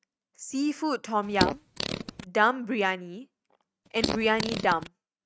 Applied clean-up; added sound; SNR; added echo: neural mask model RNNoise.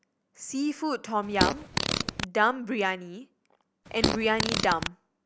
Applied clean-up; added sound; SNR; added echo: none; Fart; -1 dB; none.